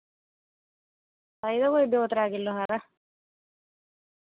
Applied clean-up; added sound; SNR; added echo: none; none; none; none.